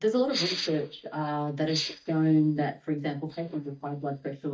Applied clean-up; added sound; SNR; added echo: neural mask model DeepFilterNet 3.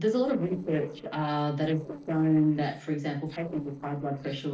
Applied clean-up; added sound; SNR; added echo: neural separator model SepFormer DNS4.